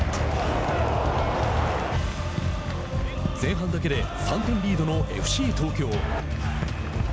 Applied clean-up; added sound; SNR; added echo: none; none; none; none.